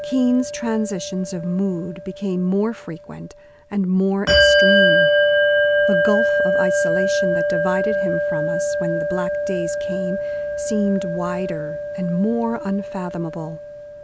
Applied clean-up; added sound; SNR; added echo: none; Bell; -3 dB; none.